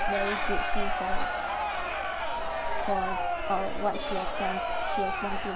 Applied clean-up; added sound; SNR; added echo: none; Crowd; 1 dB; none.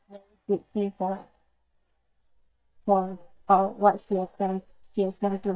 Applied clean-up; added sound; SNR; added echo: neural mask model DeepFilterNet 3.